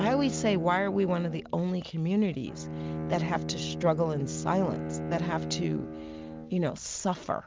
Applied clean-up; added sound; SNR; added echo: none; Bowed string instrument; 7 dB; none.